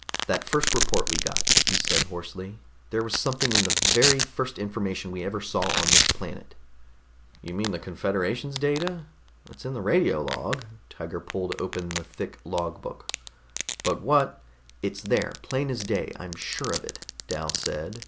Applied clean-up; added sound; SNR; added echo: none; Domestic sounds, home sounds; 0 dB; none.